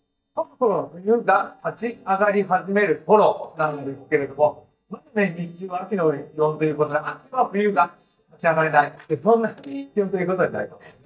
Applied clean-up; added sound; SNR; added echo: neural mask model DeepFilterNet 3.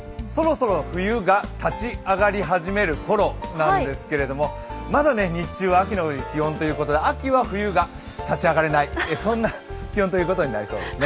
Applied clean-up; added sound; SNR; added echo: none; none; none; none.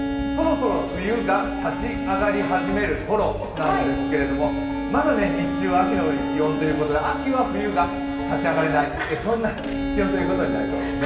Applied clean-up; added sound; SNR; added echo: none; Bowed string instrument; 3 dB; reverberation time 1.2 s.